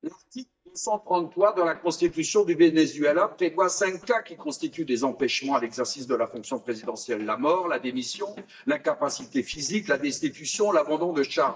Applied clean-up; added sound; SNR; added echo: neural mask model DeepFilterNet 3.